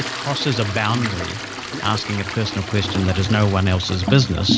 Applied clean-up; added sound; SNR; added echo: none; Toilet flush; 7 dB; none.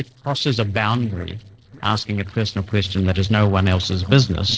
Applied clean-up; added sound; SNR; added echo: neural separator model SepFormer DNS4.